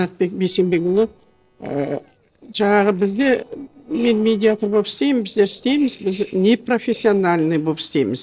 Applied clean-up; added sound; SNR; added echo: neural separator model SepFormer DNS4.